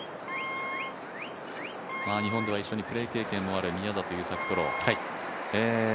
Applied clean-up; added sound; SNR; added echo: none; Wind instrument, woodwind instrument; 7 dB; none.